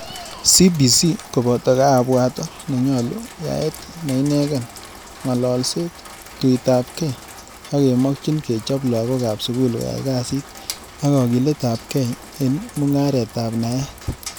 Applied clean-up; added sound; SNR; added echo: none; Rain; 18 dB; none.